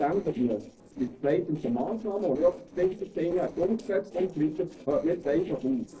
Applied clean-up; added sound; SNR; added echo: neural separator model SepFormer DNS4.